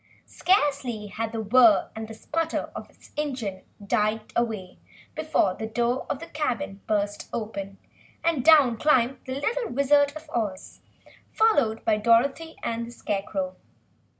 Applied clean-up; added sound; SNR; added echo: none; none; none; none.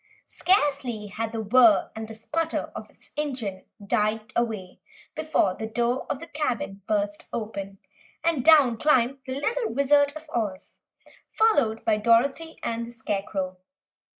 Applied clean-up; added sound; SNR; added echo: neural mask model Resemble Enhance denoiser.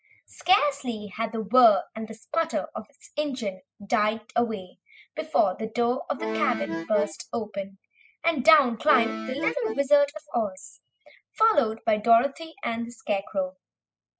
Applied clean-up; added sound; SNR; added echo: classical method spectral subtraction.